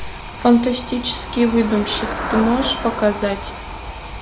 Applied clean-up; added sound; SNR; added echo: none; Traffic noise, roadway noise / Bicycle; 8 dB; none.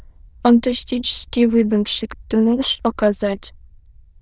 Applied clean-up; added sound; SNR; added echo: neural diffusion model UNIVERSE++.